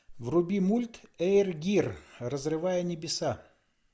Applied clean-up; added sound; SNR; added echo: none; none; none; none.